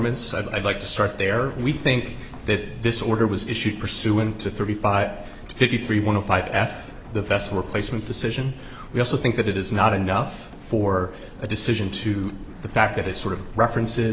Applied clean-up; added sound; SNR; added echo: none; Rain + Explosion; 18 dB; none.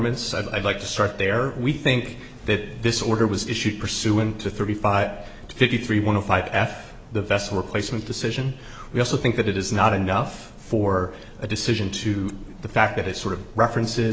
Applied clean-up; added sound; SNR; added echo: none; none; none; none.